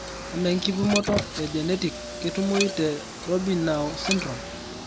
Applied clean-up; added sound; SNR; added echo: none; Car + Dishes, pots, and pans; 6 dB; none.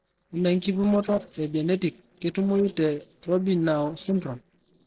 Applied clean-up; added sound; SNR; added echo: neural separator model SepFormer DNS4.